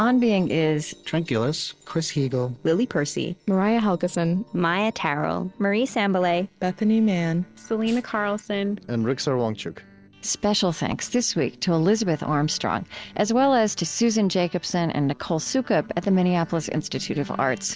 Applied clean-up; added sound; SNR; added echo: neural separator model SepFormer DNS4.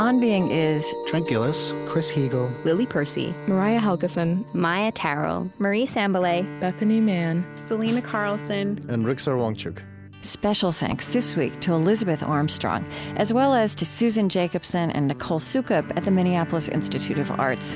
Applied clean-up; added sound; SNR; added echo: none; Bowed string instrument + Snare drum; 16 dB; none.